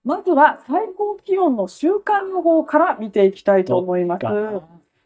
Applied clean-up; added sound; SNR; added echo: neural mask model DeepFilterNet 3.